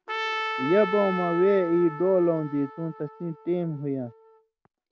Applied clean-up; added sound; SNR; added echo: none; Trumpet; 9 dB; none.